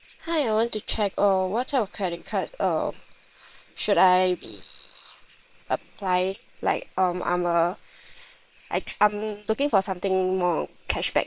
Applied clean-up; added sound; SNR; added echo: neural separator model SepFormer WHAM!.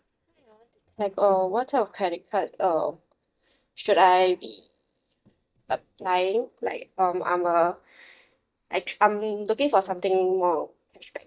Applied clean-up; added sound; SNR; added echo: neural mask model DeepFilterNet 3.